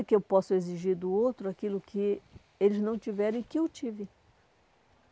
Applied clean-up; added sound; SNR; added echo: none; none; none; none.